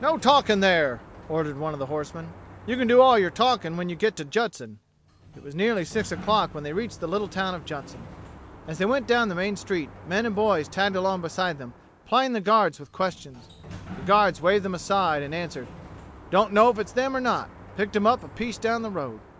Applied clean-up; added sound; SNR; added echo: none; Sliding door; 19 dB; none.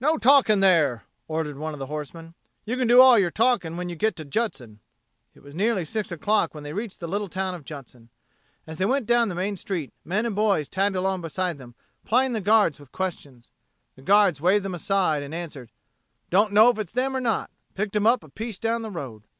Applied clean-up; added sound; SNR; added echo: none; none; none; none.